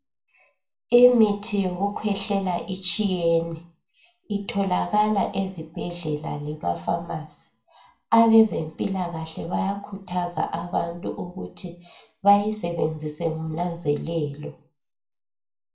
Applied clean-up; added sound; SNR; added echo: none; none; none; reverberation time 0.3 s.